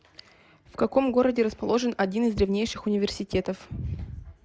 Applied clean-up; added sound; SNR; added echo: none; none; none; none.